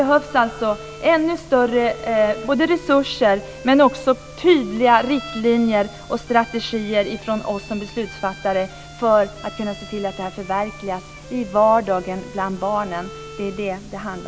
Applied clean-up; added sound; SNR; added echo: none; Bowed string instrument; 19 dB; none.